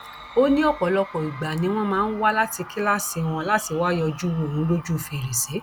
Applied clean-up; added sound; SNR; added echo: none; Crowd / Cheering; 18 dB; none.